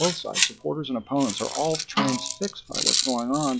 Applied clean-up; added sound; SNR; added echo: classical method log-MMSE.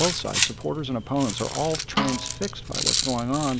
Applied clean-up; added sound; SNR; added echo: none; Rattle + Snare drum; 1 dB; none.